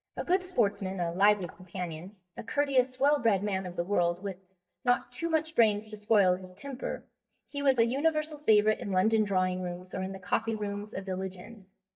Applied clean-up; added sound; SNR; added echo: neural mask model DeepFilterNet 3.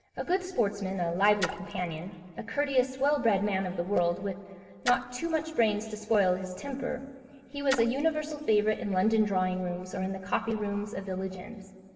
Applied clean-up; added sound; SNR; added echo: none; Splash, splatter; 11 dB; reverberation time 2.0 s.